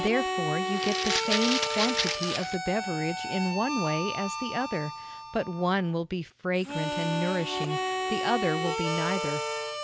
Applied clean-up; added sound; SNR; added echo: none; Rattle (instrument) + Harmonica; 1 dB; none.